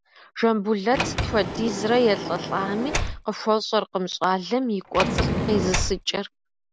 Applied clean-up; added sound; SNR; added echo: none; Sliding door; 5 dB; none.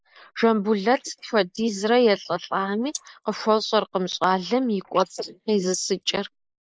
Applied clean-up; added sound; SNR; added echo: neural mask model Resemble Enhance denoiser.